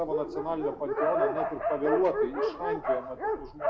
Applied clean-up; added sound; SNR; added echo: none; Dog; -2 dB; reverberation time 0.6 s.